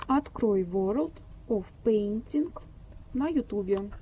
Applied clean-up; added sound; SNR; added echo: none; none; none; none.